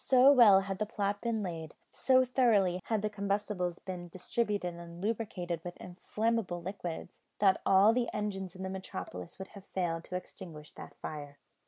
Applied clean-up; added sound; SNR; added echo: none; none; none; none.